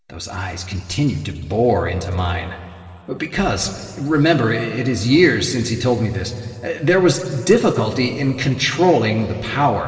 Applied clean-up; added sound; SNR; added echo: none; none; none; reverberation time 2.9 s.